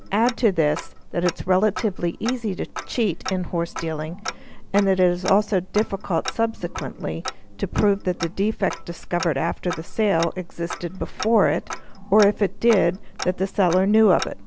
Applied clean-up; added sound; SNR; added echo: none; Tick-tock; 11 dB; none.